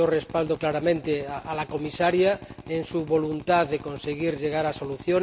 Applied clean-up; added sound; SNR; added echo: none; Drill; 17 dB; none.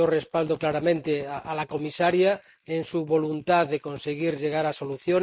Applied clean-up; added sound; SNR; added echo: neural mask model Resemble Enhance denoiser.